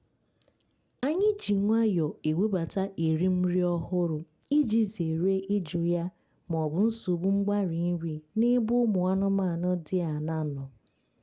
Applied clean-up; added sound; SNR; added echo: none; none; none; none.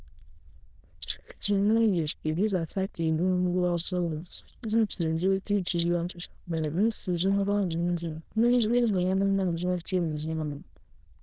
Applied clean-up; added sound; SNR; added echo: neural diffusion model UNIVERSE++.